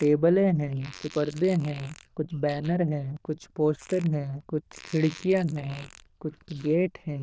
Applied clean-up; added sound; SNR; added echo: neural diffusion model UNIVERSE++.